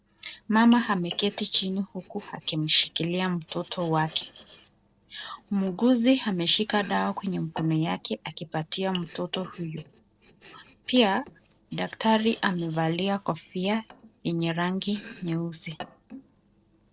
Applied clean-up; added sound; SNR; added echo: neural separator model SepFormer DNS4.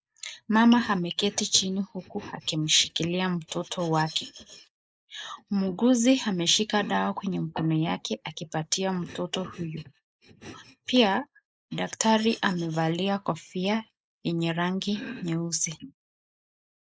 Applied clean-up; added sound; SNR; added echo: neural mask model Resemble Enhance denoiser.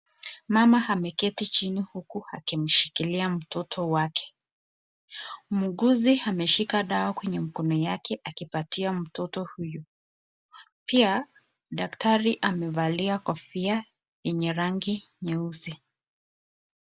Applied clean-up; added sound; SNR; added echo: none; none; none; none.